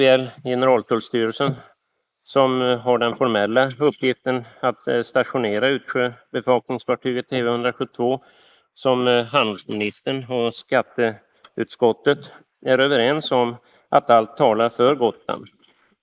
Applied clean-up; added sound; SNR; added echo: neural mask model Resemble Enhance denoiser.